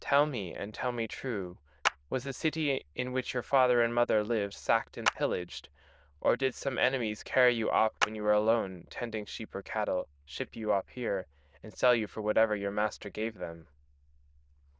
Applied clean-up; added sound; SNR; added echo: neural diffusion model UNIVERSE++.